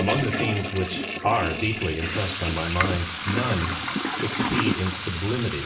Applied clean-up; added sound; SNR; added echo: none; Toilet flush / Water tap, faucet; 2 dB; reverberation time 0.6 s.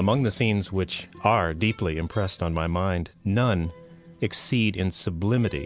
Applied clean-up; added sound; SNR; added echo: none; none; none; none.